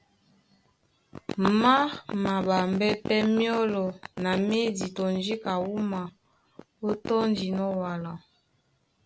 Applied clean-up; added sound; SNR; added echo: none; none; none; none.